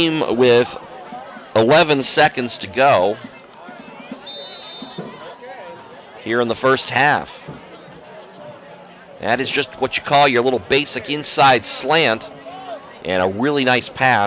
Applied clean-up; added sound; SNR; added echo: none; none; none; none.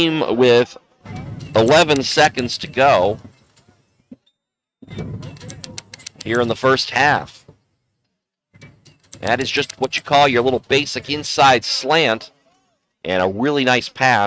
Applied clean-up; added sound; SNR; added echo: neural mask model RNNoise.